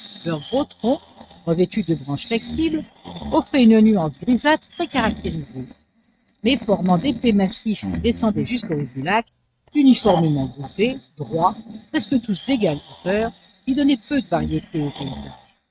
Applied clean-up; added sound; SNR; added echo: neural mask model RNNoise.